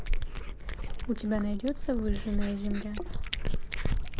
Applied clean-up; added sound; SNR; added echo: neural mask model Resemble Enhance denoiser.